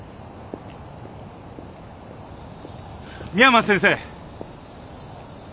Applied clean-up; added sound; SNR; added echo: none; none; none; none.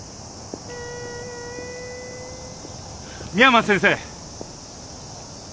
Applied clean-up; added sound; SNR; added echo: none; Wind instrument, woodwind instrument; 13 dB; none.